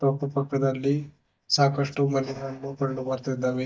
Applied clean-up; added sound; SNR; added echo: neural mask model DeepFilterNet 3.